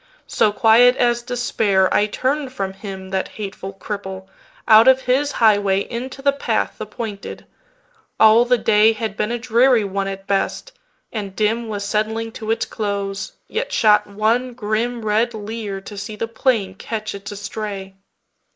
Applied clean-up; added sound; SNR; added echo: neural mask model Resemble Enhance denoiser.